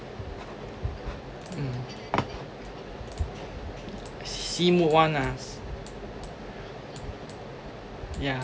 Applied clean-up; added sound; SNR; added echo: none; none; none; none.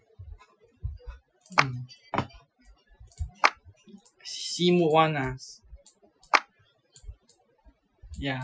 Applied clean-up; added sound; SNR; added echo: classical method Wiener filter.